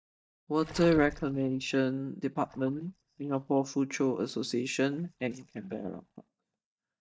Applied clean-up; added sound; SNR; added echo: neural mask model DeepFilterNet 3.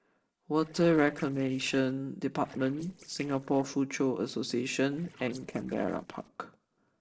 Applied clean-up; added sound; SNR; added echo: neural separator model SepFormer DNS4.